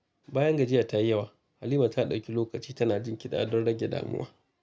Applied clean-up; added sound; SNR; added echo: none; none; none; none.